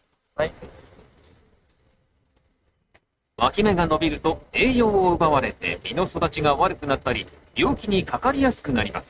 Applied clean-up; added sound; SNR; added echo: neural mask model RNNoise.